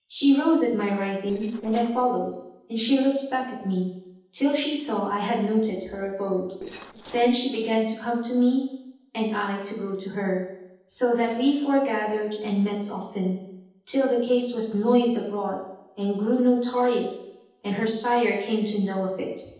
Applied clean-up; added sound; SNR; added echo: neural separator model SepFormer DNS4.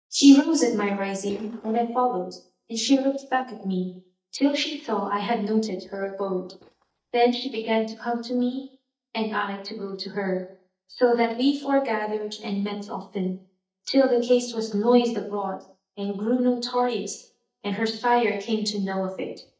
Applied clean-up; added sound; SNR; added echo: neural mask model DeepFilterNet 3.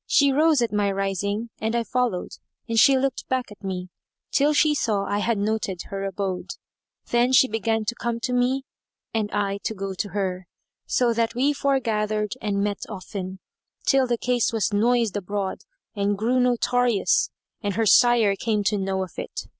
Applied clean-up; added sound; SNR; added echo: none; none; none; none.